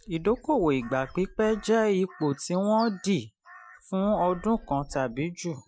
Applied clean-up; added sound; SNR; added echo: classical method Wiener filter.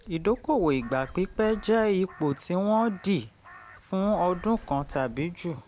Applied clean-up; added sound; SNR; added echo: none; Telephone + Crow; 19 dB; none.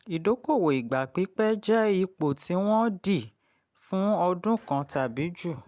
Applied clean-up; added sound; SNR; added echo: none; none; none; none.